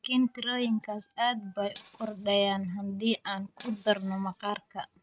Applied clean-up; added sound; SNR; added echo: neural mask model RNNoise.